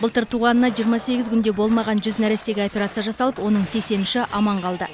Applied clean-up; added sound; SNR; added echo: none; Shatter; 17 dB; none.